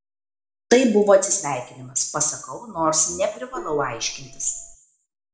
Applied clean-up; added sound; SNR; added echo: none; Gong; 17 dB; reverberation time 0.6 s.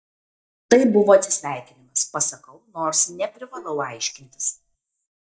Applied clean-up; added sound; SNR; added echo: neural mask model DeepFilterNet 3.